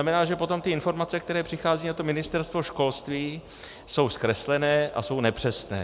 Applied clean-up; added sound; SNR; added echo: none; none; none; none.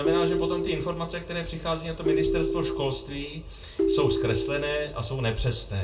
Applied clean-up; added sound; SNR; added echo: none; Ringtone; -1 dB; reverberation time 0.2 s.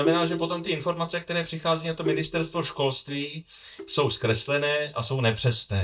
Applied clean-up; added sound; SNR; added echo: neural mask model DeepFilterNet 3.